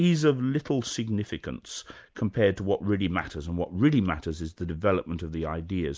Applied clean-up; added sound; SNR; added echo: none; none; none; none.